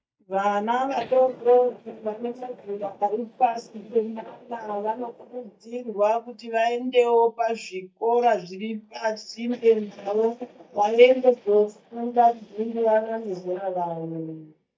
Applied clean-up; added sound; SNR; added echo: neural mask model DeepFilterNet 3.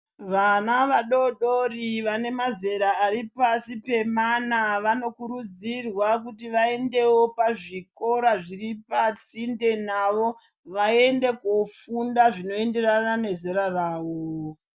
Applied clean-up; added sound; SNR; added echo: none; none; none; none.